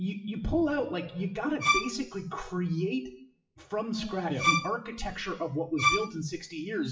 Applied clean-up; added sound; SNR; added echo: classical method WPE with log-MMSE.